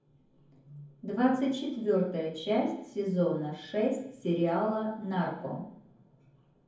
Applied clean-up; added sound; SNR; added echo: none; none; none; reverberation time 0.7 s.